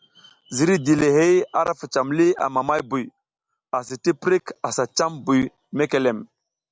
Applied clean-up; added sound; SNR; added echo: none; none; none; none.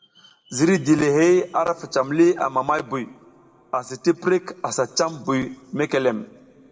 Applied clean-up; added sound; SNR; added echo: none; none; none; reverberation time 1.1 s.